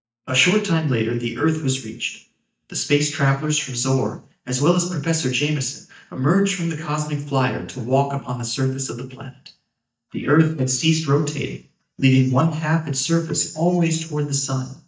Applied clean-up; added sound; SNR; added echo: neural mask model DeepFilterNet 3.